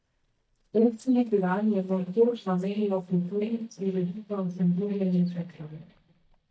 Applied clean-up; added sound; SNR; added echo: neural mask model DeepFilterNet 3.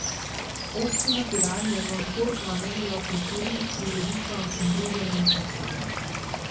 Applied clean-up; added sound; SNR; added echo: none; Water / Bird; -1 dB; reverberation time 0.6 s.